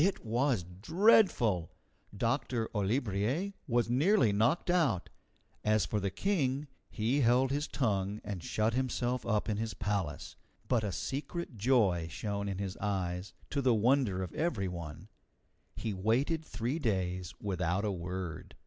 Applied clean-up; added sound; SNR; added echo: none; none; none; none.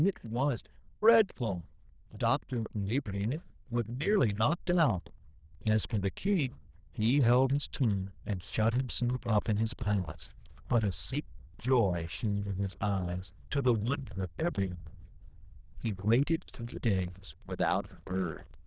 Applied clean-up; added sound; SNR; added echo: neural diffusion model UNIVERSE++.